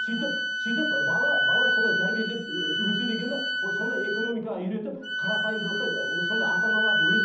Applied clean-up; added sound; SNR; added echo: none; Wind instrument, woodwind instrument; -5 dB; reverberation time 0.8 s.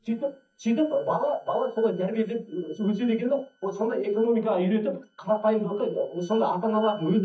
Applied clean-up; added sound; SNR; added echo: neural mask model DeepFilterNet 3.